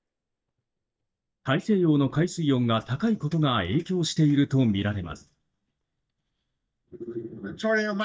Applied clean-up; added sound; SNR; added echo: neural mask model DeepFilterNet 3.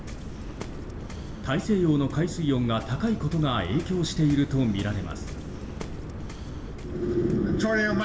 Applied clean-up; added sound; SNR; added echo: none; Waves, surf; 17 dB; reverberation time 1.4 s.